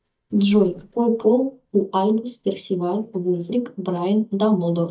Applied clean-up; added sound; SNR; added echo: neural mask model DeepFilterNet 3.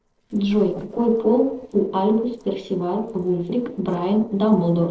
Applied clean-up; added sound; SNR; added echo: neural separator model SepFormer DNS4.